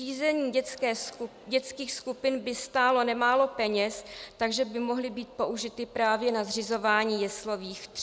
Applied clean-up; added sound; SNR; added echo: none; none; none; none.